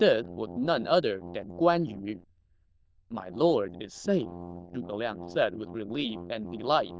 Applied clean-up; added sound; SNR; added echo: neural diffusion model UNIVERSE++.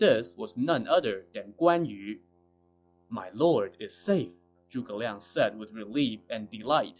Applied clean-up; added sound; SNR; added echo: classical method log-MMSE.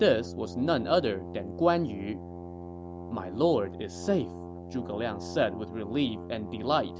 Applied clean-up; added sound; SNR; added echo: none; Brass instrument; 10 dB; none.